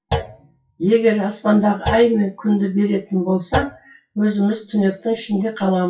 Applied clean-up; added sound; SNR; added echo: classical method WPE with log-MMSE.